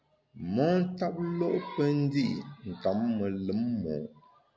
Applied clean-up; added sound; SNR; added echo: none; none; none; none.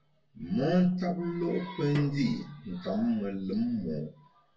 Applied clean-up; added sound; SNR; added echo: none; Snare drum; 17 dB; reverberation time 0.1 s.